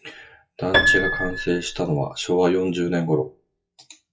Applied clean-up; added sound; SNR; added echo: classical method log-MMSE.